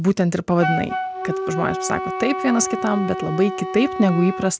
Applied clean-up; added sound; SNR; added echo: none; Wind instrument, woodwind instrument; 6 dB; none.